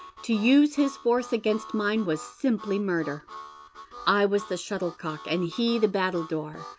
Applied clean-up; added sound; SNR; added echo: none; Harmonica; 18 dB; none.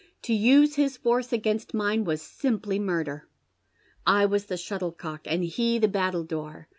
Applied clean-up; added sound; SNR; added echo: none; none; none; none.